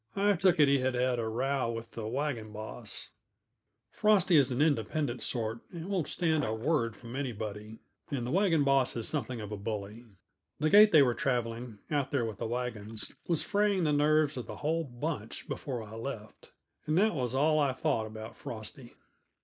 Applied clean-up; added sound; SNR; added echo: neural mask model Resemble Enhance denoiser.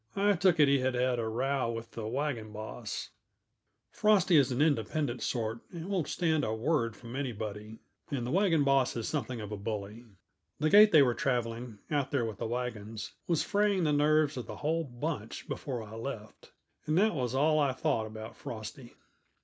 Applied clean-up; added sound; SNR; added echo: none; none; none; none.